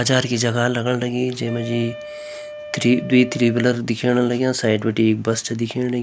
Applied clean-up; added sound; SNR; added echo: none; Wind instrument, woodwind instrument; 15 dB; none.